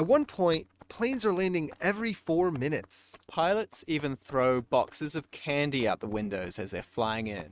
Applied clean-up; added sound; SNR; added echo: neural mask model RNNoise.